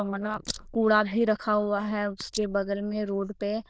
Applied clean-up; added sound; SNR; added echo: neural diffusion model UNIVERSE++.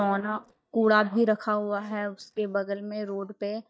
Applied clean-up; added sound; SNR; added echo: neural mask model DeepFilterNet 3.